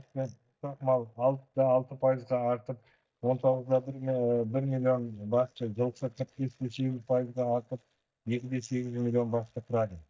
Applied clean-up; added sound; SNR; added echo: neural mask model DeepFilterNet 3.